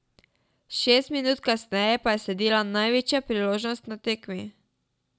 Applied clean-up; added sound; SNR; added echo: none; none; none; none.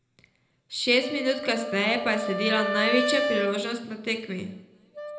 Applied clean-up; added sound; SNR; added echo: none; Wind instrument, woodwind instrument; 4 dB; reverberation time 0.8 s.